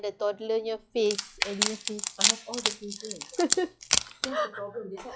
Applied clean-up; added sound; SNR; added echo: classical method log-MMSE.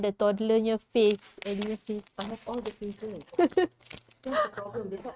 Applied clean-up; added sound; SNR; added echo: neural mask model RNNoise.